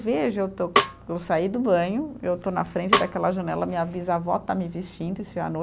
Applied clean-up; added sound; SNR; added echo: none; Snare drum; 2 dB; none.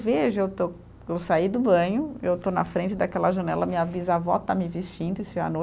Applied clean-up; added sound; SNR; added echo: none; none; none; none.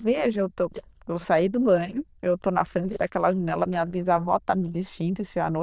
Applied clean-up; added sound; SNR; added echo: neural diffusion model UNIVERSE++.